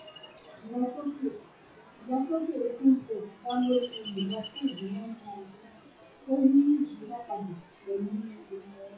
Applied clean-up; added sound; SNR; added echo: classical method WPE with log-MMSE.